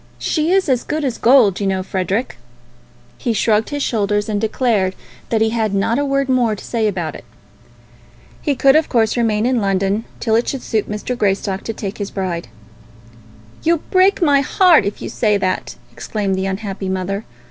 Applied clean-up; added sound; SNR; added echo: none; none; none; none.